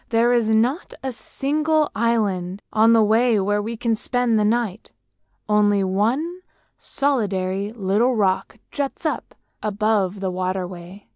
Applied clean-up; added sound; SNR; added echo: none; none; none; none.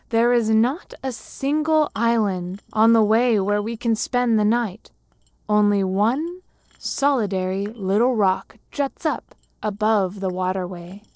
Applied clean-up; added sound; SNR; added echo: neural separator model SepFormer DNS4.